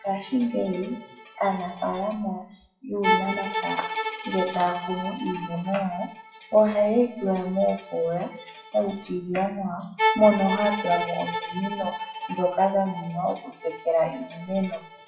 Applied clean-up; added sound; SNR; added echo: classical method WPE with log-MMSE.